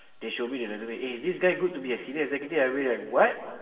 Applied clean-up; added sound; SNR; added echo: none; none; none; reverberation time 2.3 s.